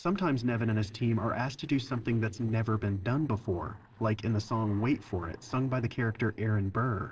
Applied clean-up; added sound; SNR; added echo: neural separator model SepFormer DNS4.